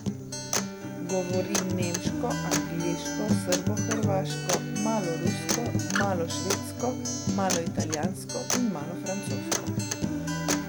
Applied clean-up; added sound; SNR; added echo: none; Acoustic guitar; -3 dB; none.